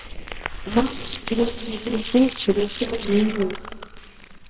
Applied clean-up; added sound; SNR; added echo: neural separator model SepFormer WHAMR!.